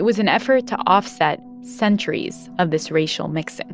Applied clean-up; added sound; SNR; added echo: none; none; none; none.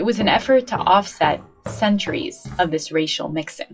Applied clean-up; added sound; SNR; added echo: classical method WPE with log-MMSE.